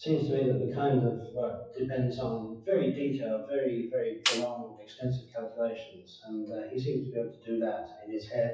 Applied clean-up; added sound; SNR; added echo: classical method WPE with log-MMSE.